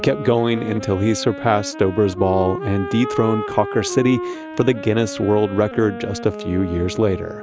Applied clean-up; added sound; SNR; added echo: none; Wind instrument, woodwind instrument; 10 dB; none.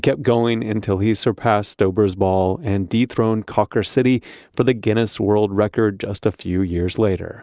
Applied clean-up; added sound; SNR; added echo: none; none; none; none.